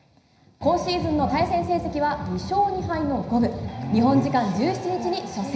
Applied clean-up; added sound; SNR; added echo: none; none; none; reverberation time 0.9 s.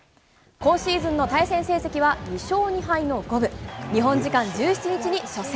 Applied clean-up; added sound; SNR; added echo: none; none; none; none.